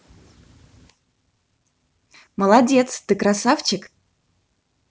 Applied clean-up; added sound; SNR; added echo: none; none; none; none.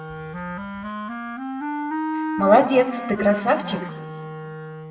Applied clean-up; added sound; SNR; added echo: none; Wind instrument, woodwind instrument; 6 dB; reverberation time 1.8 s.